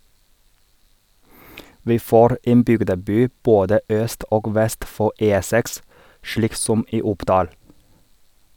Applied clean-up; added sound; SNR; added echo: none; none; none; none.